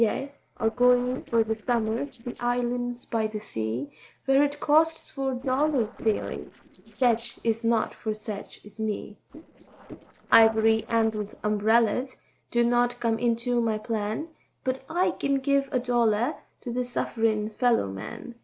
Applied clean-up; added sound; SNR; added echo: neural separator model SepFormer DNS4.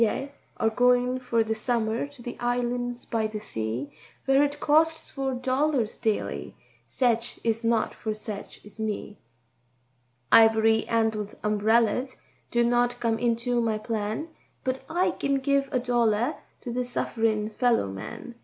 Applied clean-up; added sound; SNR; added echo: none; none; none; none.